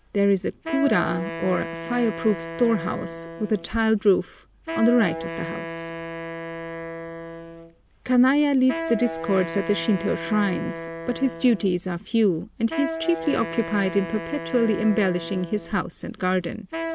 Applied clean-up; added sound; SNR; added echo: none; Wind instrument, woodwind instrument; 9 dB; none.